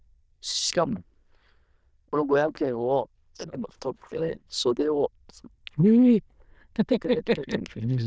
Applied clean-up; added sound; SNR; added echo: neural diffusion model UNIVERSE++.